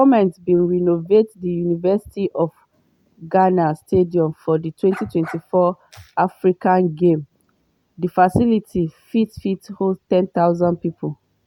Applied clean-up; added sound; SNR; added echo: none; Bark; 17 dB; none.